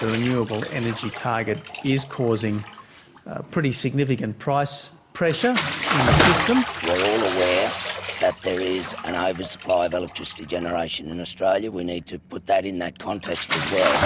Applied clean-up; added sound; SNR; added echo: none; Bathtub (filling or washing) / Splash, splatter; 3 dB; none.